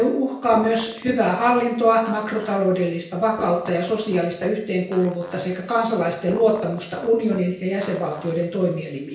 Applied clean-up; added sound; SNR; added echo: none; Fart; 19 dB; reverberation time 0.5 s.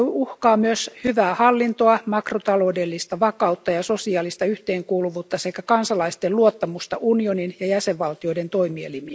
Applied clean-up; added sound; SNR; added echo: none; none; none; none.